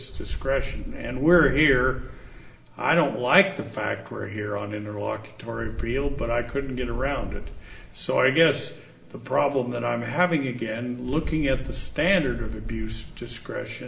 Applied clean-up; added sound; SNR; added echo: none; Bird; 8 dB; reverberation time 0.7 s.